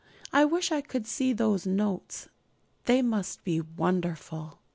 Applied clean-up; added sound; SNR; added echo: none; none; none; none.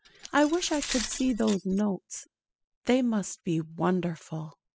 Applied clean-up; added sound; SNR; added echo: classical method spectral subtraction.